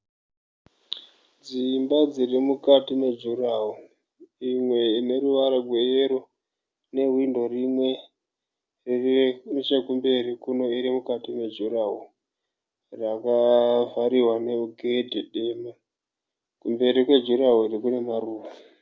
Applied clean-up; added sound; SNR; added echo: none; none; none; none.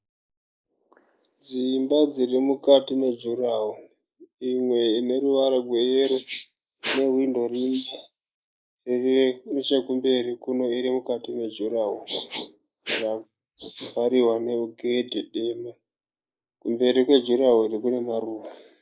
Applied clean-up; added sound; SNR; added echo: neural mask model Resemble Enhance denoiser.